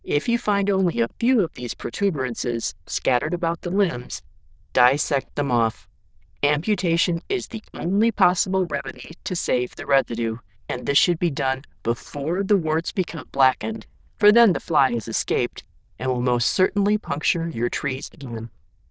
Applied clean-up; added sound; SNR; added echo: neural diffusion model UNIVERSE++.